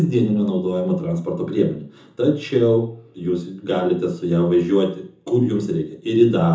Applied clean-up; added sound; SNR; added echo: none; none; none; reverberation time 0.5 s.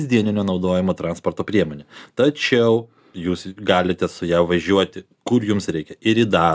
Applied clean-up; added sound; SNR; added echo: none; none; none; none.